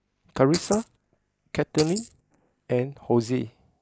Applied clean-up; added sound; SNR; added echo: neural mask model Resemble Enhance denoiser.